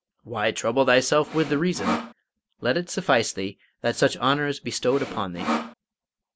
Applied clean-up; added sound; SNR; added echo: none; Sawing; 6 dB; none.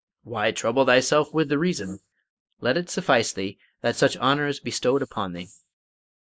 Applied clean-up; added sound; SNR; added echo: neural mask model Resemble Enhance denoiser.